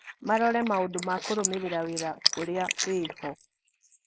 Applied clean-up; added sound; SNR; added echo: neural mask model Resemble Enhance denoiser.